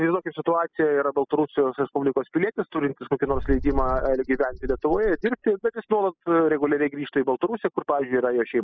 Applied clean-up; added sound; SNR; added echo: classical method spectral subtraction.